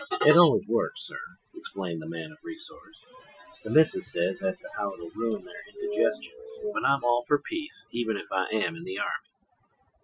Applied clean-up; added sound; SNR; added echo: classical method Wiener filter.